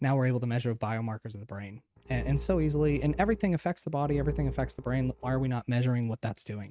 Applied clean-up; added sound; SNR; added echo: neural mask model RNNoise.